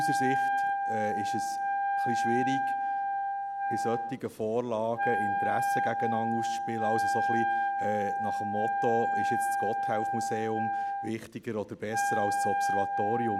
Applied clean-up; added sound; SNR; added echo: none; Wind instrument, woodwind instrument; -4 dB; none.